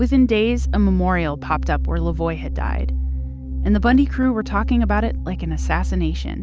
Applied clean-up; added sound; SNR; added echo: none; none; none; none.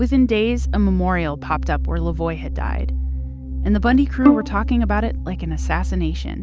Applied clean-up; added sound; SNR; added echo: none; Bowed string instrument; 2 dB; none.